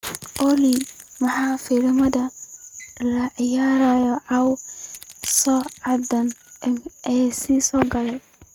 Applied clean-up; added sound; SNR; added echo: neural mask model RNNoise.